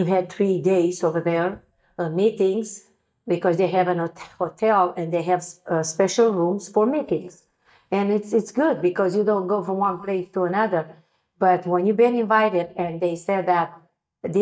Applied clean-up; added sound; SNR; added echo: neural mask model DeepFilterNet 3.